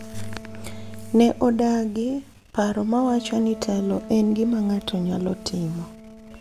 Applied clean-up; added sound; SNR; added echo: none; Wind instrument, woodwind instrument; 17 dB; none.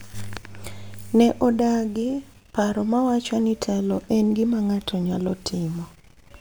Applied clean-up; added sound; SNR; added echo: none; none; none; none.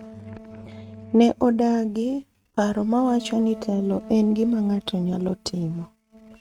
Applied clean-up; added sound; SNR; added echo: neural mask model RNNoise.